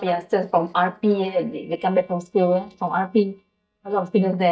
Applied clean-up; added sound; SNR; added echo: neural mask model DeepFilterNet 3.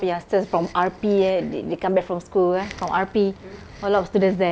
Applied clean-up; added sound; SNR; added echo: none; none; none; none.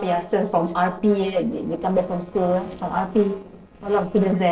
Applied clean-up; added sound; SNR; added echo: neural separator model SepFormer DNS4.